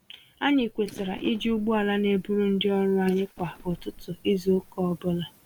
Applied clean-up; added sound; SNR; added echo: neural mask model Resemble Enhance denoiser.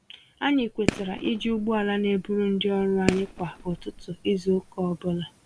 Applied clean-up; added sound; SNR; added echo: none; Fireworks; 9 dB; none.